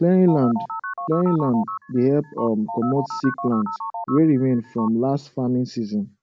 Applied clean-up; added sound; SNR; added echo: none; Telephone; 10 dB; none.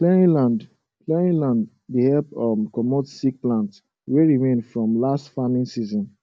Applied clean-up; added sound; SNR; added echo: none; none; none; none.